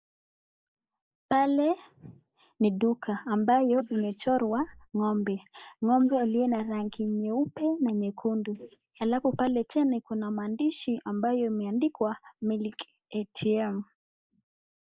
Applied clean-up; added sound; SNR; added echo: neural mask model Resemble Enhance denoiser.